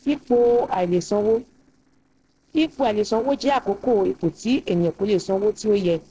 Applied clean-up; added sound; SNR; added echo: neural separator model SepFormer DNS4.